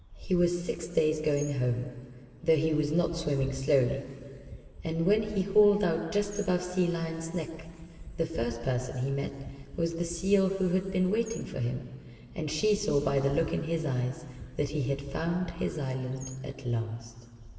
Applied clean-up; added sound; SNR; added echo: none; Bird; 18 dB; reverberation time 2.3 s.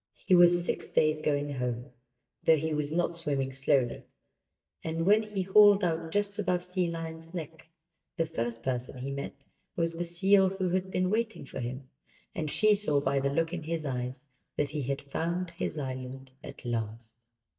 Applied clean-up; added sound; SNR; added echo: neural mask model DeepFilterNet 3.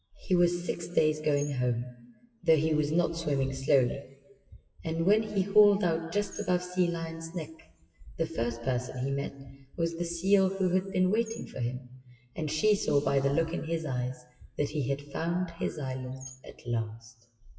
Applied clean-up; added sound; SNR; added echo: classical method WPE with log-MMSE.